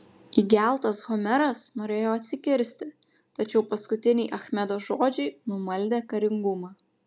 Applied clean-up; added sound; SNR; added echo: none; none; none; none.